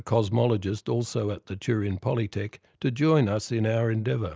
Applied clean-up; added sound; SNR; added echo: none; none; none; none.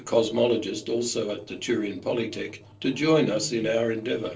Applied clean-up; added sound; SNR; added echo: neural separator model SepFormer DNS4.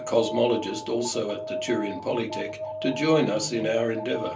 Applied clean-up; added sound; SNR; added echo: none; Alarm; 9 dB; reverberation time 0.3 s.